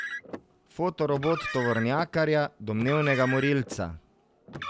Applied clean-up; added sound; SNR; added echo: none; Car; 10 dB; none.